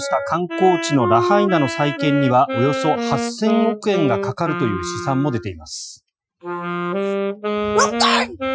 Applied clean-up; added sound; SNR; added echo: classical method Wiener filter.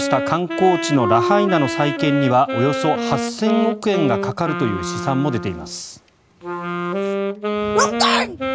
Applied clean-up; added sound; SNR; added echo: none; Wind instrument, woodwind instrument; 3 dB; none.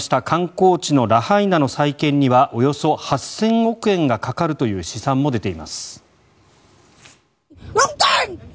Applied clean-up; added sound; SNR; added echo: none; none; none; none.